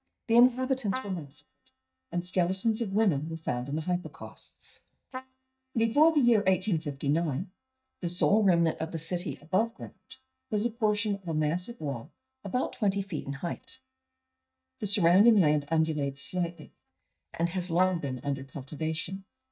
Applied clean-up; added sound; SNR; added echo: neural mask model DeepFilterNet 3.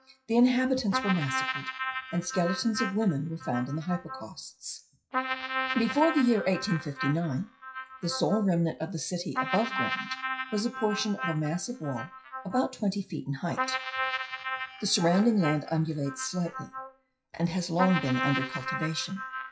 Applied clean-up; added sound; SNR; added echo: classical method WPE with log-MMSE.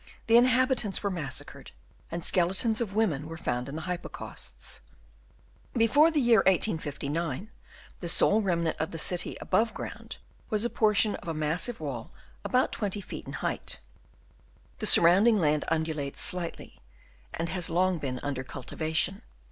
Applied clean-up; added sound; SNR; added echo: none; none; none; none.